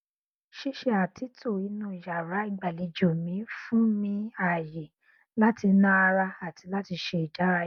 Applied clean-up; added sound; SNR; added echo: none; none; none; none.